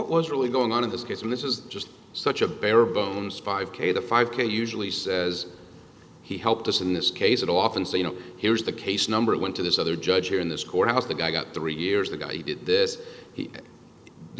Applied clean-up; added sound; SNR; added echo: none; none; none; none.